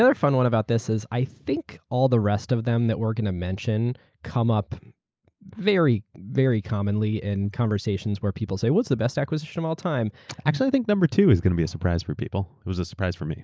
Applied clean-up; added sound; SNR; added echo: neural mask model Resemble Enhance denoiser.